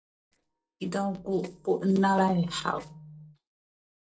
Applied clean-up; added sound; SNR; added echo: neural separator model SepFormer DNS4.